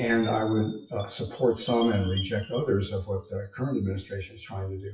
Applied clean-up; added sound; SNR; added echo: classical method WPE with log-MMSE.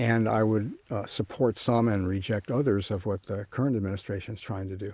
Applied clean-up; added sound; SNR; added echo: none; none; none; none.